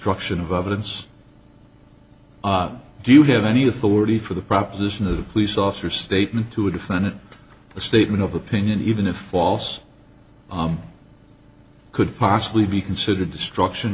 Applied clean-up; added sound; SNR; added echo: none; none; none; none.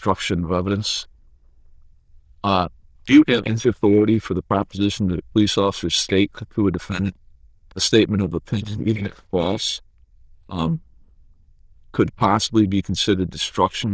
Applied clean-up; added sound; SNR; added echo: neural diffusion model UNIVERSE++.